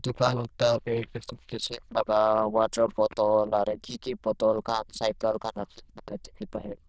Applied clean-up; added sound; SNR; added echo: neural diffusion model UNIVERSE++.